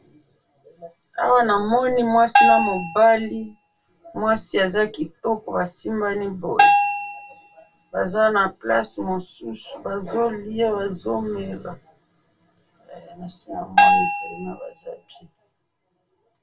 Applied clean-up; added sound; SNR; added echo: none; Bell; -3 dB; reverberation time 0.2 s.